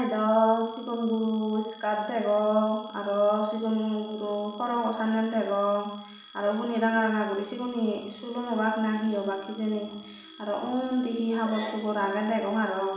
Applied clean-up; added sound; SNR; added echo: none; Telephone; 17 dB; reverberation time 0.7 s.